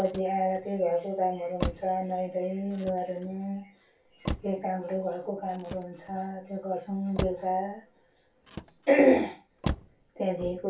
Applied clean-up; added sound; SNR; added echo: none; Motor vehicle (road); 11 dB; reverberation time 0.2 s.